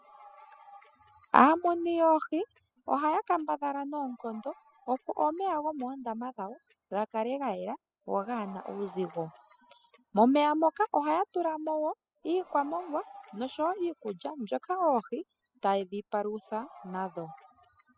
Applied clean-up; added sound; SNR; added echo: classical method spectral subtraction.